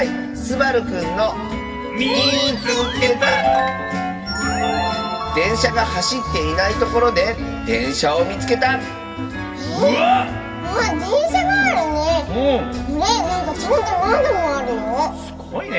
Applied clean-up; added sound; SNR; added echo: none; Bowed string instrument; 15 dB; reverberation time 2.7 s.